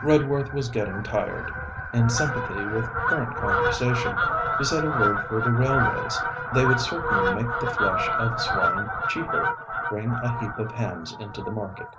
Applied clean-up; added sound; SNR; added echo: none; Fowl; 0 dB; none.